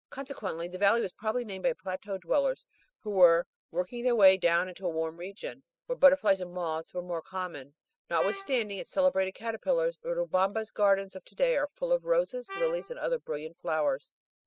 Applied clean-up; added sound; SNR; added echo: classical method spectral subtraction.